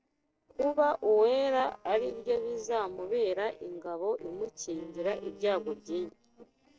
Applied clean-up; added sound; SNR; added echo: neural separator model SepFormer DNS4.